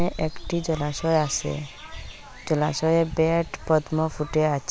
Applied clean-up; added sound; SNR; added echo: none; none; none; none.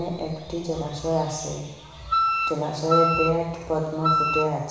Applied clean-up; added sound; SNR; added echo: none; Wind instrument, woodwind instrument; -2 dB; reverberation time 1.0 s.